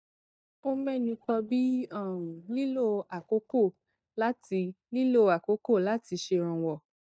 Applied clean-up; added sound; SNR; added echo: neural mask model DeepFilterNet 3.